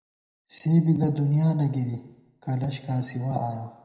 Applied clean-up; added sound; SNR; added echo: none; none; none; reverberation time 0.8 s.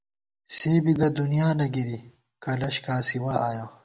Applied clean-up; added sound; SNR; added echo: none; none; none; none.